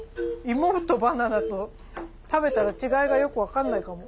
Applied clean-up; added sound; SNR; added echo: none; none; none; none.